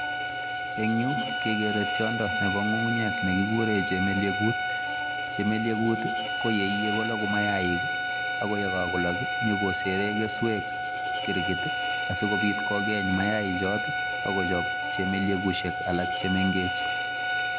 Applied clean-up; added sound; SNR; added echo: none; Bowed string instrument; 0 dB; none.